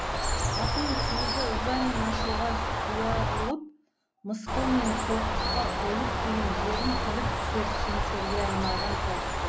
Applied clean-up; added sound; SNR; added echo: none; Bird; -4 dB; none.